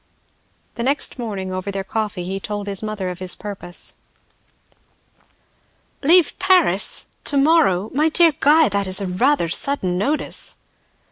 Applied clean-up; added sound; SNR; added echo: none; none; none; none.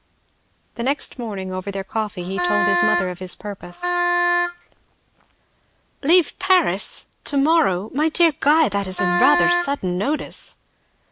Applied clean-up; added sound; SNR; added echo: none; Wind instrument, woodwind instrument; 0 dB; none.